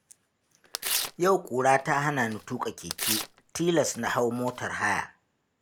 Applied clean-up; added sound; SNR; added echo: none; Tearing; 8 dB; none.